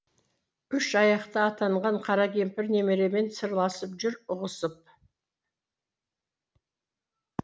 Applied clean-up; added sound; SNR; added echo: none; none; none; none.